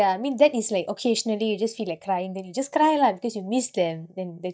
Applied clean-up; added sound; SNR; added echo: neural mask model DeepFilterNet 3.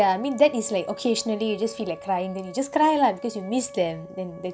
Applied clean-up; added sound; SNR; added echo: none; Wind instrument, woodwind instrument; 17 dB; none.